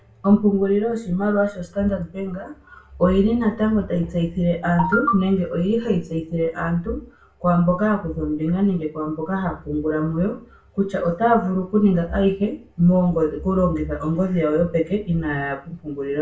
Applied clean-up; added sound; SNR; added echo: none; none; none; reverberation time 0.3 s.